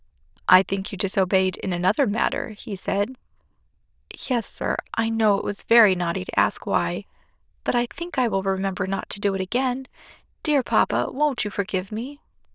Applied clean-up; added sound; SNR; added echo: neural diffusion model UNIVERSE++.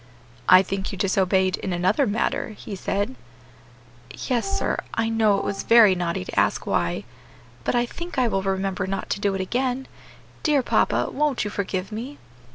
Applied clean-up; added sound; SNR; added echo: none; Wind instrument, woodwind instrument; 12 dB; none.